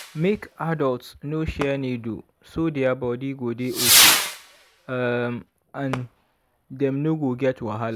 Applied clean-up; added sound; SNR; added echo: none; Whoosh, swoosh, swish / Fireworks; 0 dB; none.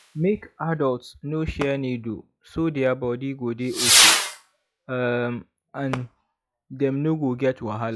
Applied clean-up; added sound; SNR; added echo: classical method log-MMSE.